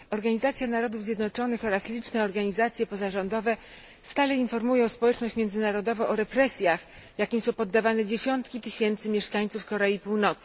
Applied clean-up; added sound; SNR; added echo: none; none; none; none.